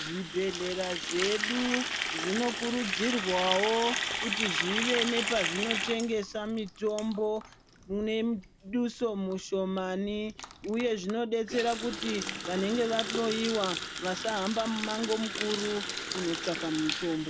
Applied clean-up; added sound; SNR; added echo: none; Water tap, faucet; 4 dB; none.